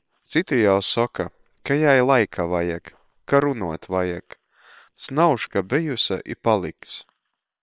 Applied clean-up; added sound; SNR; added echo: neural separator model SepFormer WHAM!.